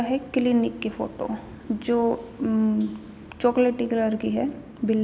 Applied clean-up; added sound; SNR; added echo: none; none; none; none.